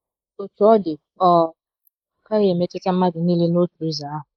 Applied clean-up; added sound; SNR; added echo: neural mask model Resemble Enhance denoiser.